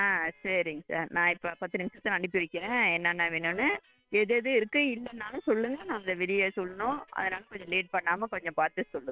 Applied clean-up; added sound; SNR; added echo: neural separator model SepFormer WHAM!.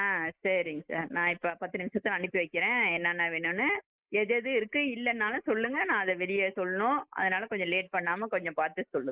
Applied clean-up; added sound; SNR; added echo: neural mask model Resemble Enhance denoiser.